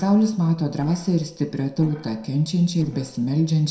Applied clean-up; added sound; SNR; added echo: neural separator model SepFormer DNS4.